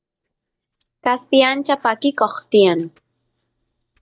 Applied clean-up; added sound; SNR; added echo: neural mask model DeepFilterNet 3.